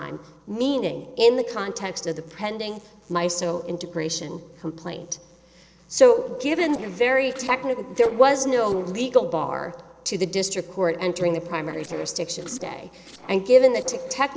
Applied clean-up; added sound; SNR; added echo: neural separator model SepFormer DNS4.